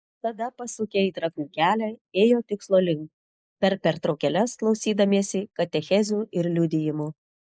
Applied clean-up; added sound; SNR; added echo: neural mask model Resemble Enhance denoiser.